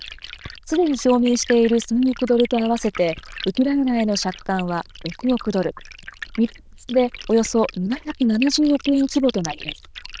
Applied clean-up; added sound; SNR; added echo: neural diffusion model UNIVERSE++.